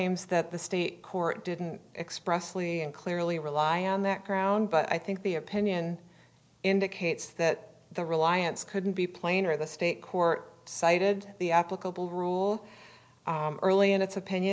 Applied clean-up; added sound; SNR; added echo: none; none; none; none.